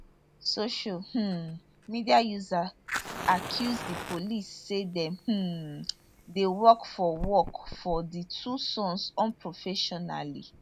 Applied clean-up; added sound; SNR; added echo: none; Fire; 13 dB; none.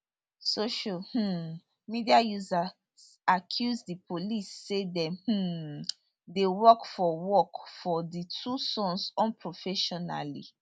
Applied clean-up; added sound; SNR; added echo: none; none; none; none.